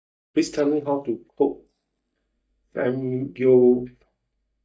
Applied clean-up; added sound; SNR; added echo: neural mask model DeepFilterNet 3.